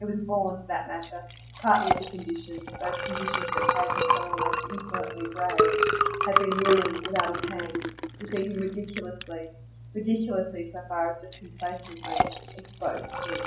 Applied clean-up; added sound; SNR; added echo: none; Liquid; -2 dB; reverberation time 0.6 s.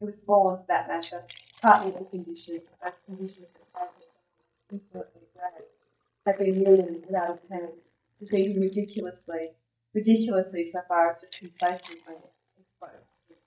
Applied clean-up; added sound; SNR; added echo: neural mask model DeepFilterNet 3.